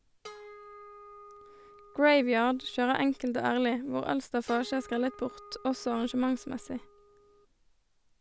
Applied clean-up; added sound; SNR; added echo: none; Harp; 20 dB; none.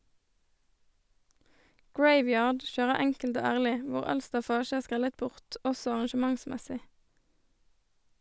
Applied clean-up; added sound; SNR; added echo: none; none; none; none.